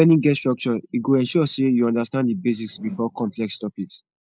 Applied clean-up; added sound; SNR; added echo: neural mask model Resemble Enhance denoiser.